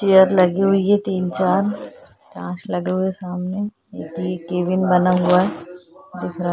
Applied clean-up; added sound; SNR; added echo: none; none; none; none.